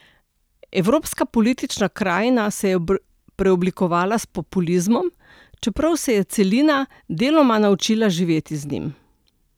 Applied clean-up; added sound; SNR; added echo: none; none; none; none.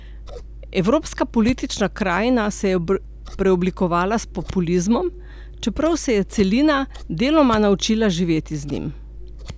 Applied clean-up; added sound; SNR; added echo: none; Scissors; 14 dB; none.